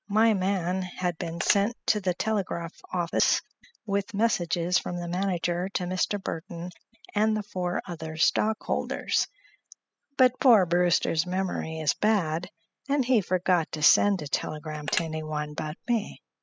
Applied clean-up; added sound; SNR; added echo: classical method spectral subtraction.